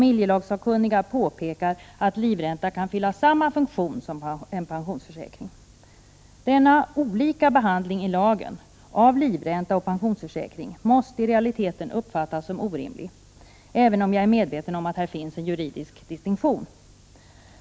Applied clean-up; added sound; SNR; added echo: none; none; none; none.